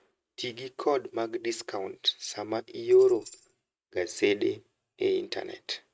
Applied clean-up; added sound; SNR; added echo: neural mask model RNNoise.